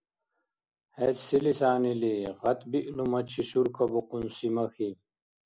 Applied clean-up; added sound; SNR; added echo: none; none; none; none.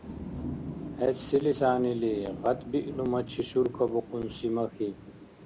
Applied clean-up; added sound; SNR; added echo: none; Thunder / Rain; 11 dB; none.